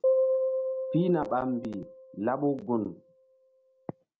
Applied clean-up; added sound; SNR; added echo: none; Piano; 0 dB; none.